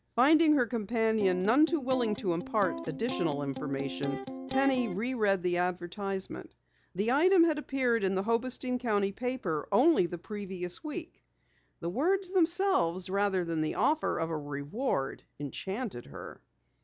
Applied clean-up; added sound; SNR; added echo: none; Electric guitar; 9 dB; none.